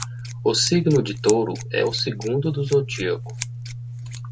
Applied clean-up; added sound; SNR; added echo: none; Scissors; 9 dB; none.